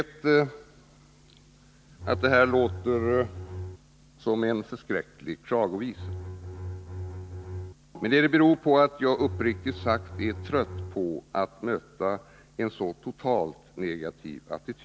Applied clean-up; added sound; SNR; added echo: none; Bowed string instrument; 9 dB; none.